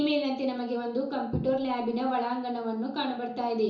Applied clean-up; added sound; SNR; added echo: none; none; none; reverberation time 0.7 s.